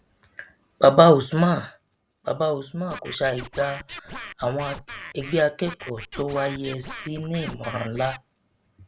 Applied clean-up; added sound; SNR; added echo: none; Scratching (performance technique); 14 dB; none.